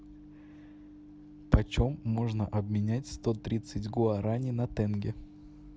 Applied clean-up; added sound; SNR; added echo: none; Microwave oven; 19 dB; none.